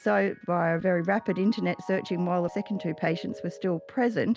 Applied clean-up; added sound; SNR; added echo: none; Mallet percussion; 19 dB; none.